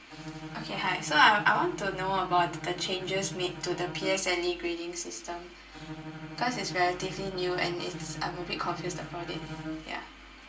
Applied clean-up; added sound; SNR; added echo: none; Bowed string instrument; 11 dB; reverberation time 0.3 s.